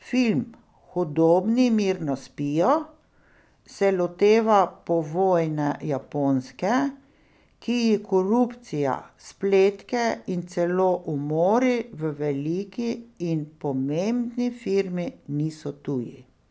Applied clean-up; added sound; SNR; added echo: none; none; none; none.